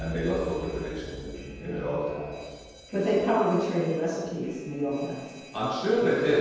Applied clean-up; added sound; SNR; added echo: none; Alarm; 17 dB; reverberation time 1.2 s.